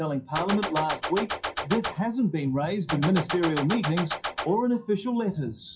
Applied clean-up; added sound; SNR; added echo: classical method WPE with log-MMSE.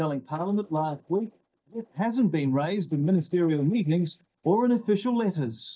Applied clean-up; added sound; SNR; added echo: neural mask model DeepFilterNet 3.